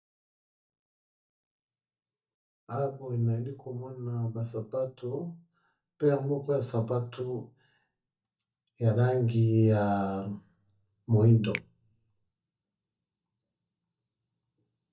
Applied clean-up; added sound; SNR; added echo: neural mask model DeepFilterNet 3.